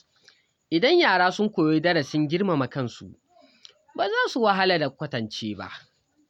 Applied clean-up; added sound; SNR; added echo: none; none; none; none.